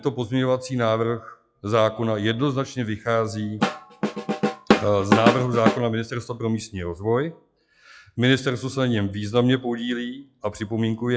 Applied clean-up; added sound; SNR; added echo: classical method log-MMSE.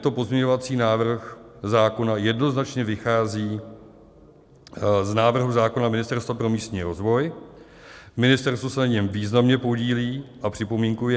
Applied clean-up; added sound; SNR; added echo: none; none; none; none.